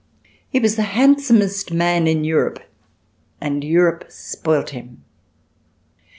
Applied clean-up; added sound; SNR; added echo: none; none; none; none.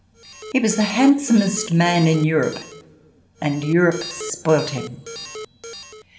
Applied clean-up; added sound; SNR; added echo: none; Alarm; 14 dB; reverberation time 0.7 s.